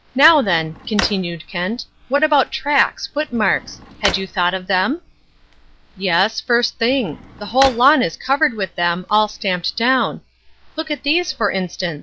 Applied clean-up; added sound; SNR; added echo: none; Drawer open or close; 14 dB; none.